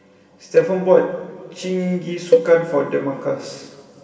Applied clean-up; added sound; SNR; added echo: none; Cowbell; 2 dB; reverberation time 2.4 s.